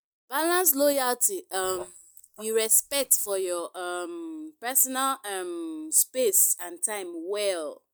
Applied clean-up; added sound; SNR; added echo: neural mask model DeepFilterNet 3.